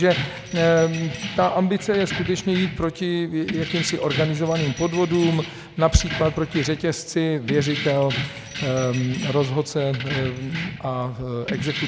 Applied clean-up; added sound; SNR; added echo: none; Keys jangling; 9 dB; none.